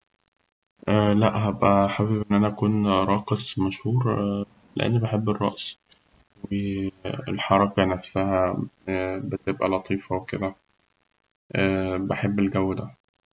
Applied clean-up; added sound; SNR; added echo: none; none; none; none.